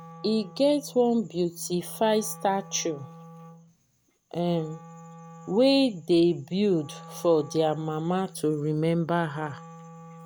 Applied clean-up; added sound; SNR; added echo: none; Wind instrument, woodwind instrument; 20 dB; none.